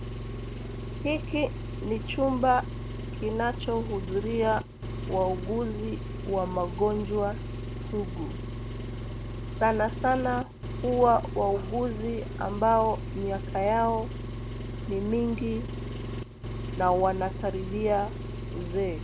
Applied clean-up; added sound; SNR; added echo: none; Engine; 6 dB; none.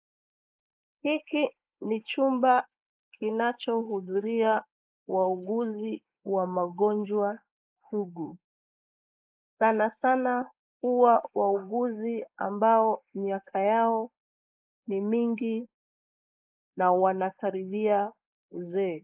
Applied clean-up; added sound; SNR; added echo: neural mask model Resemble Enhance denoiser.